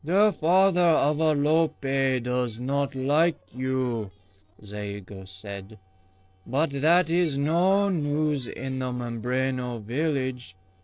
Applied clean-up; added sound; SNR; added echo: neural separator model SepFormer DNS4.